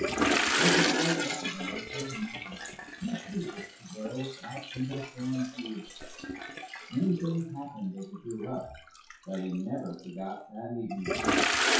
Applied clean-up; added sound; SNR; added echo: classical method WPE with log-MMSE.